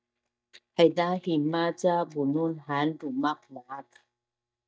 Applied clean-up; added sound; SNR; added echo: neural mask model DeepFilterNet 3.